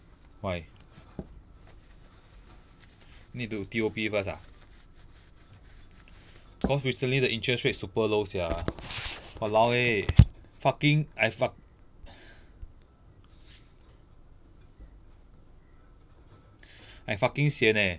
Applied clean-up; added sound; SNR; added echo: none; none; none; none.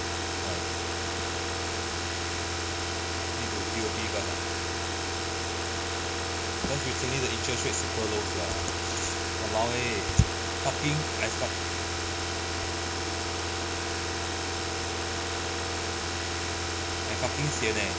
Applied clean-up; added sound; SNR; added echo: none; Car; -5 dB; none.